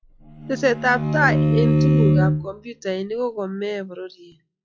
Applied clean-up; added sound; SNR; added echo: classical method log-MMSE.